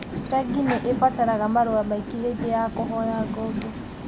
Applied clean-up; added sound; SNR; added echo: none; Train; 7 dB; none.